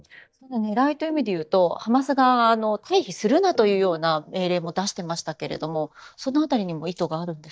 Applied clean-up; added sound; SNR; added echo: neural mask model DeepFilterNet 3.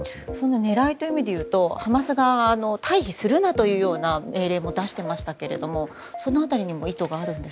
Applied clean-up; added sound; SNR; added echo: none; none; none; none.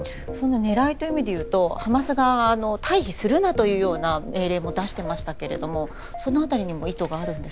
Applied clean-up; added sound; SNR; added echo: none; Thunderstorm; 14 dB; none.